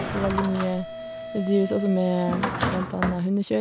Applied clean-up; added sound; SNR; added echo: none; Mechanisms + Drawer open or close; 5 dB; none.